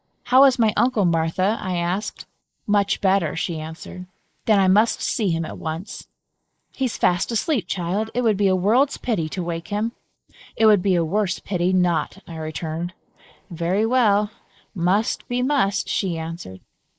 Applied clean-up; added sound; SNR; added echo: neural mask model Resemble Enhance denoiser.